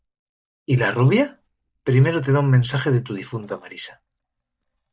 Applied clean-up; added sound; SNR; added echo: neural mask model DeepFilterNet 3.